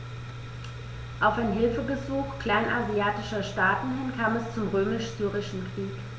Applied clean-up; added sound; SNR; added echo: none; none; none; none.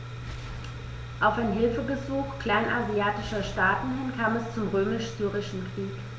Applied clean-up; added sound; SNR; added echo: none; Boom; 19 dB; none.